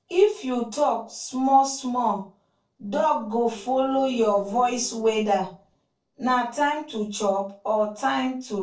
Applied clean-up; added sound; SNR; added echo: neural separator model SepFormer DNS4.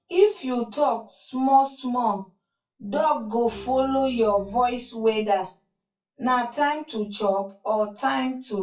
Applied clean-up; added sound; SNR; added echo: classical method WPE with log-MMSE.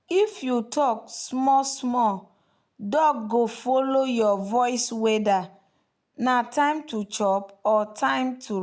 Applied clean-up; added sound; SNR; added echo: none; none; none; none.